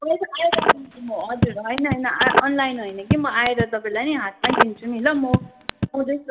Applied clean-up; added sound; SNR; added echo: none; Telephone; -1 dB; reverberation time 0.6 s.